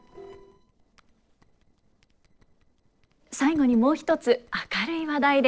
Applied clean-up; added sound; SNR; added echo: neural separator model SepFormer DNS4.